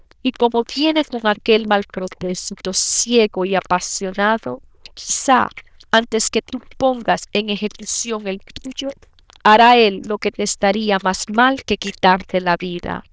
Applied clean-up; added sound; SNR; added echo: neural diffusion model UNIVERSE++.